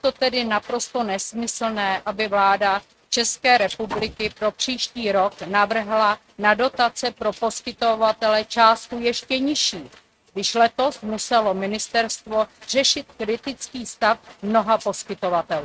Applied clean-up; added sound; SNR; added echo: neural mask model RNNoise.